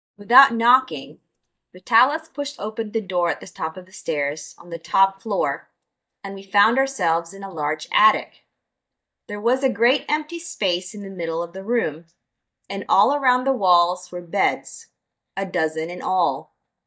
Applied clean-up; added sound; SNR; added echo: neural mask model DeepFilterNet 3.